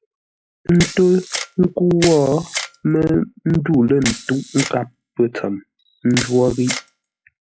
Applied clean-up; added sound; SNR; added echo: classical method log-MMSE.